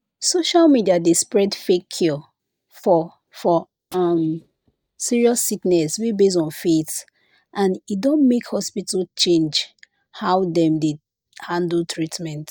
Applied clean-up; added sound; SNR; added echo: neural mask model DeepFilterNet 3.